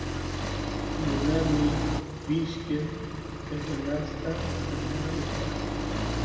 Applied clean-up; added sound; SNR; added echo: none; Accelerating, revving, vroom; -1 dB; reverberation time 2.4 s.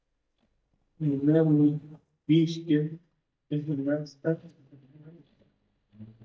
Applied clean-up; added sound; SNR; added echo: neural mask model DeepFilterNet 3.